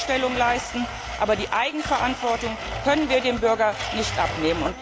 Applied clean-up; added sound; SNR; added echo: none; Domestic sounds, home sounds; 7 dB; none.